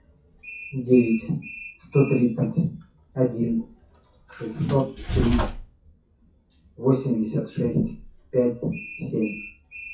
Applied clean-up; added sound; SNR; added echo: classical method WPE with log-MMSE.